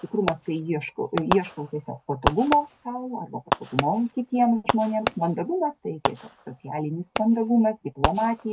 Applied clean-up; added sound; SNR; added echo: none; Fireworks; 6 dB; none.